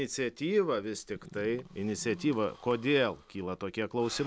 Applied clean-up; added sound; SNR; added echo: none; none; none; none.